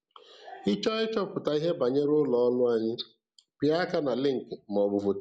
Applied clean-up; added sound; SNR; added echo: none; none; none; none.